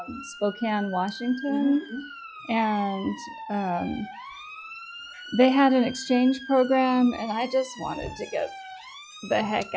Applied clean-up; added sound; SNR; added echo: classical method log-MMSE.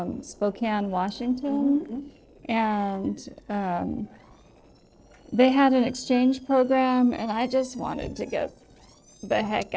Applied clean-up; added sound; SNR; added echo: neural separator model SepFormer DNS4.